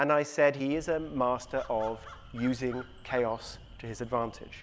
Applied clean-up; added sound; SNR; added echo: none; Crow; 17 dB; none.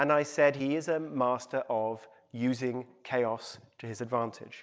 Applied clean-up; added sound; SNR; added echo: none; none; none; none.